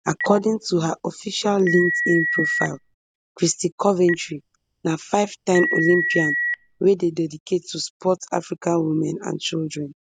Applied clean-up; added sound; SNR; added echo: none; Telephone; 4 dB; none.